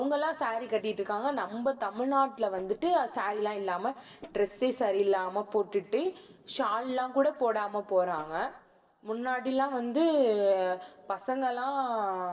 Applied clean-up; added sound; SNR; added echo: neural separator model SepFormer DNS4.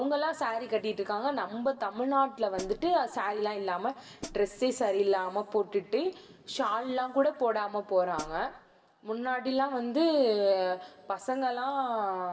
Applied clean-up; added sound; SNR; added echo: none; Hi-hat; 15 dB; reverberation time 2.9 s.